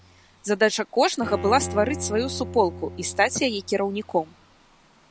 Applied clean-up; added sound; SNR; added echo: none; Bowed string instrument; 13 dB; none.